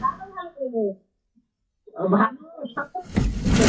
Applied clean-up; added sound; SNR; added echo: classical method WPE with log-MMSE.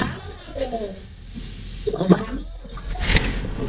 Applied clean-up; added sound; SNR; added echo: neural mask model DeepFilterNet 3.